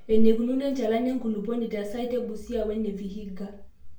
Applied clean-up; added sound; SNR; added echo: none; none; none; reverberation time 0.4 s.